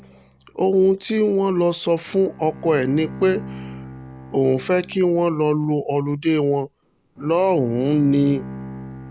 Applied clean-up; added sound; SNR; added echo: none; Bowed string instrument; 17 dB; none.